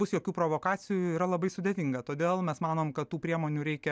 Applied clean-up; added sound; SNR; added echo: none; none; none; none.